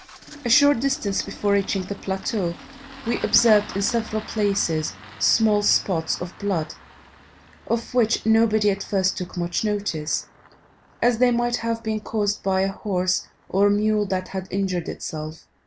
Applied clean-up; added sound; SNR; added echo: none; Engine starting; 20 dB; none.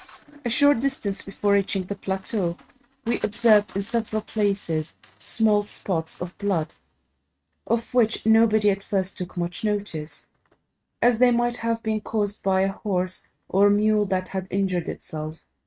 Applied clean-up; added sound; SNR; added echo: neural mask model RNNoise.